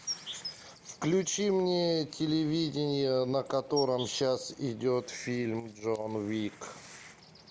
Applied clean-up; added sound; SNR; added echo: none; Insect; 16 dB; none.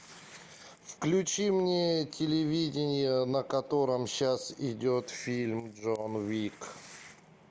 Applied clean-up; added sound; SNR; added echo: none; none; none; none.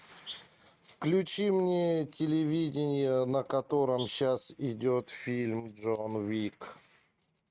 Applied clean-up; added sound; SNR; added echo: neural mask model RNNoise.